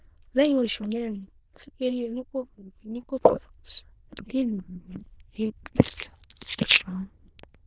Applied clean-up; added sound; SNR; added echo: neural diffusion model UNIVERSE++.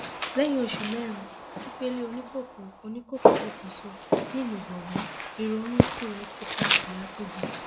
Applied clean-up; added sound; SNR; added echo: none; Walk, footsteps; -4 dB; none.